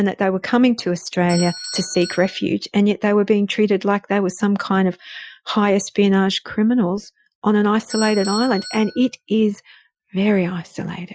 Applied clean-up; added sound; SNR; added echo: classical method Wiener filter.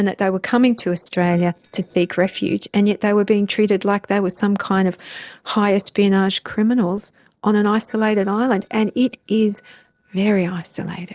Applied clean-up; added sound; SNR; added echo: neural separator model SepFormer DNS4.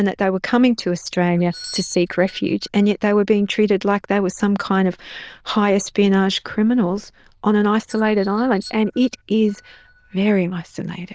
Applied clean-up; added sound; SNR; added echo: neural diffusion model UNIVERSE++.